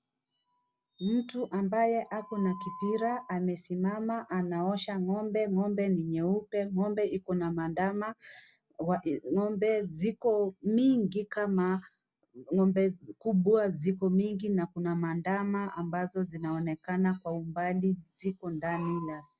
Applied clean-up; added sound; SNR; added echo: none; none; none; none.